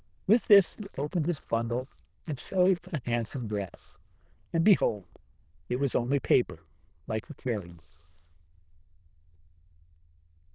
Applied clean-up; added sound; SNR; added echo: neural diffusion model UNIVERSE++.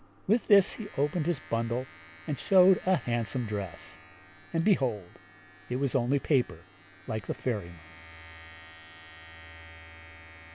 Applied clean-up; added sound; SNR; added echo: none; Domestic sounds, home sounds; 20 dB; none.